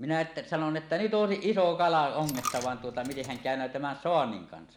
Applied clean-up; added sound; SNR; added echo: none; Coin (dropping); 15 dB; none.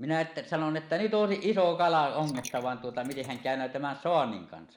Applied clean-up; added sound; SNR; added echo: neural mask model Resemble Enhance denoiser.